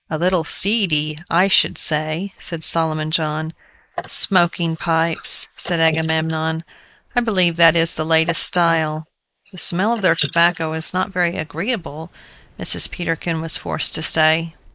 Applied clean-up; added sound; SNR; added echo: neural mask model Resemble Enhance denoiser.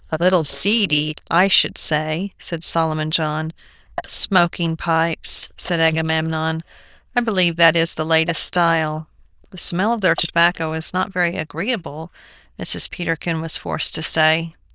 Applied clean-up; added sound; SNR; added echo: neural diffusion model UNIVERSE++.